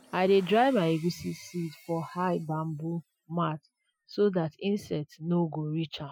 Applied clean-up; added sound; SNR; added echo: classical method Wiener filter.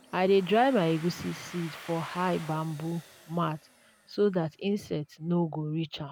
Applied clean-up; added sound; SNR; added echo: none; Domestic sounds, home sounds; 20 dB; none.